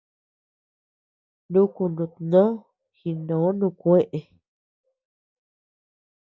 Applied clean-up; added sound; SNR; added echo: none; none; none; none.